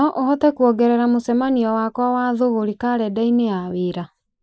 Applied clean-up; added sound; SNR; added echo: neural mask model Resemble Enhance denoiser.